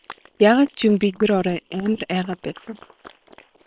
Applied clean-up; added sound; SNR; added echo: neural separator model SepFormer WHAM!.